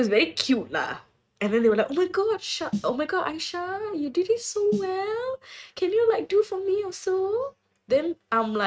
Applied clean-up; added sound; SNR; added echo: neural mask model RNNoise.